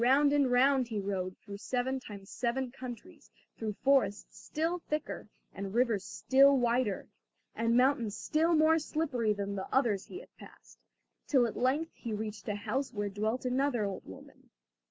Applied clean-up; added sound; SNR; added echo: none; none; none; none.